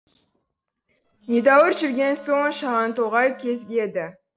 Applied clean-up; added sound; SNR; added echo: neural separator model SepFormer DNS4.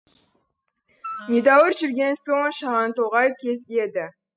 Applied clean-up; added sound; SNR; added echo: classical method spectral subtraction.